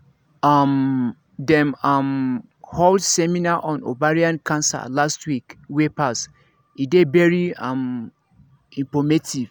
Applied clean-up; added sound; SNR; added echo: none; none; none; none.